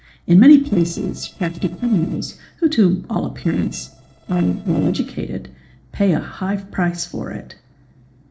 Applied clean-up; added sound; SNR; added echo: neural separator model SepFormer DNS4.